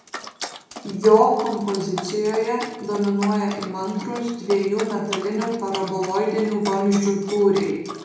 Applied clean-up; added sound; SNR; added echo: none; Dog; 14 dB; reverberation time 0.9 s.